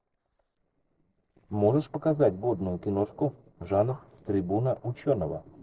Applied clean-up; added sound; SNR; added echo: neural separator model SepFormer DNS4.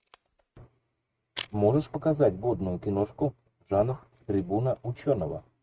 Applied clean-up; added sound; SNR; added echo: neural mask model RNNoise.